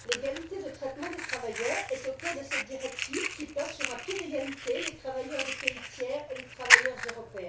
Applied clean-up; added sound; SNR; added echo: none; Fire; -3 dB; reverberation time 0.2 s.